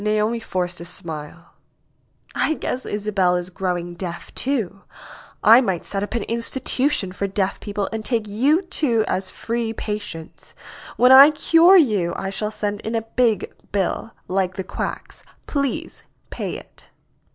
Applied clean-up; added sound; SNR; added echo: none; none; none; none.